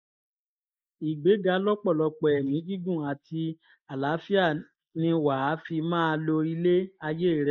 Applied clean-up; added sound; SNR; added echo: neural mask model Resemble Enhance denoiser.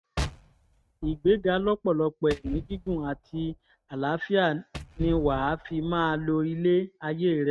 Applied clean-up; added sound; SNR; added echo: neural mask model RNNoise.